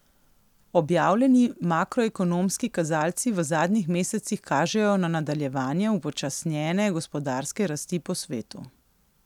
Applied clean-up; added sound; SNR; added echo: none; none; none; none.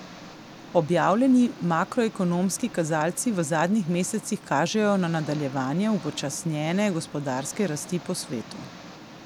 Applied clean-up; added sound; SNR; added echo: none; Engine; 18 dB; none.